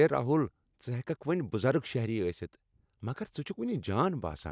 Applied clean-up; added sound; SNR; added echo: none; none; none; none.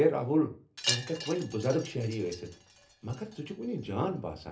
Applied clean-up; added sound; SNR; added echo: none; Wind chime; 9 dB; reverberation time 0.3 s.